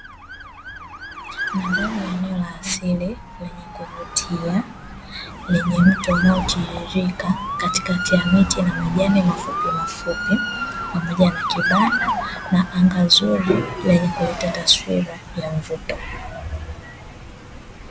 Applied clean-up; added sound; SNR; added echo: none; Motor vehicle (road) / Siren; 7 dB; none.